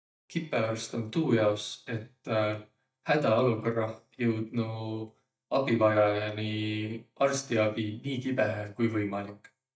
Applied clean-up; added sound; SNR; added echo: neural mask model DeepFilterNet 3.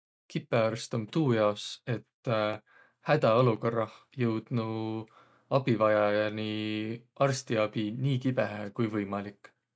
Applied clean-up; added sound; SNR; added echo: none; none; none; none.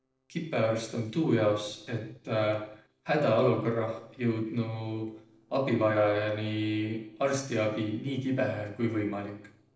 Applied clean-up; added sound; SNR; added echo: neural separator model SepFormer DNS4.